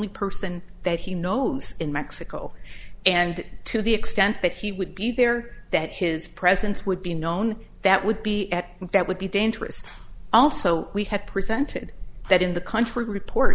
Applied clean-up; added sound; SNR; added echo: none; none; none; none.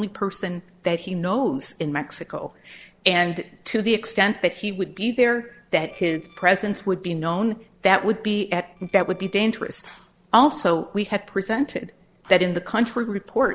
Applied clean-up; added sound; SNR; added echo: neural separator model SepFormer DNS4.